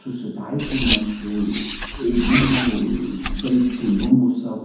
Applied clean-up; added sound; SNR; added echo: none; Car; 4 dB; reverberation time 1.2 s.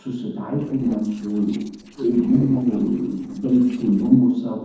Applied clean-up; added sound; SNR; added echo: neural separator model SepFormer DNS4.